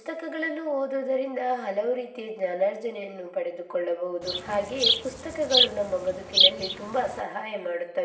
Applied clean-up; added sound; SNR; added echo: none; Insect; -3 dB; reverberation time 0.8 s.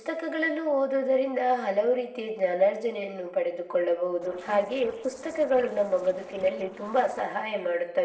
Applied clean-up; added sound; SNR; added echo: neural separator model SepFormer DNS4.